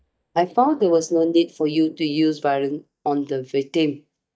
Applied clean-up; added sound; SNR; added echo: neural mask model DeepFilterNet 3.